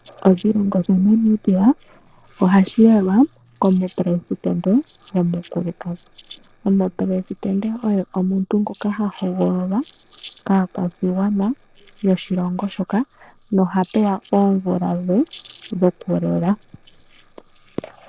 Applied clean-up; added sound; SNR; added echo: neural separator model SepFormer DNS4.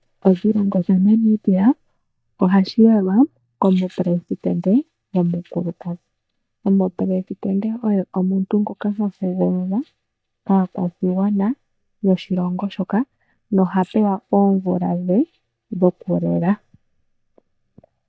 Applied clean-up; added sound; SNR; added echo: neural mask model DeepFilterNet 3.